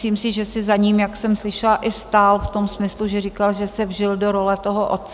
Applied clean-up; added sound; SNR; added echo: none; none; none; none.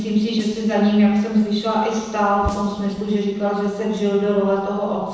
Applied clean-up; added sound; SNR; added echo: neural separator model SepFormer DNS4.